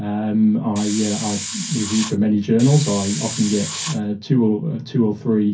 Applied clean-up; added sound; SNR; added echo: none; Hiss; 9 dB; reverberation time 0.3 s.